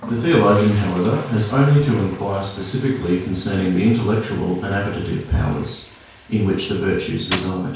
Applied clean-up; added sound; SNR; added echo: none; Toilet flush; 16 dB; reverberation time 0.5 s.